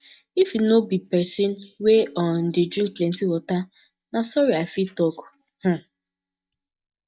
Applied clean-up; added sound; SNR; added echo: neural mask model DeepFilterNet 3.